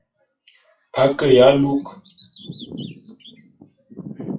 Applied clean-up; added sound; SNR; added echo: classical method WPE with log-MMSE.